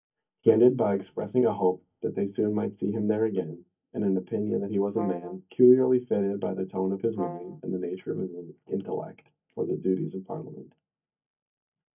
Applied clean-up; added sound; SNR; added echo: neural mask model DeepFilterNet 3.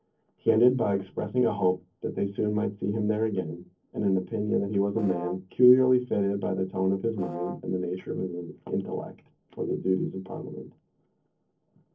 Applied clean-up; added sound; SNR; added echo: neural separator model SepFormer DNS4.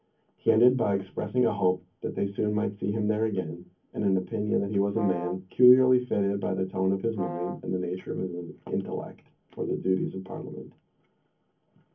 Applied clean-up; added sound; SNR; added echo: none; Brass instrument; 10 dB; reverberation time 0.3 s.